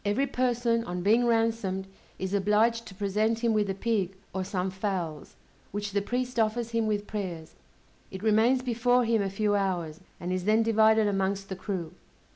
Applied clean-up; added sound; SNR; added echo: none; none; none; none.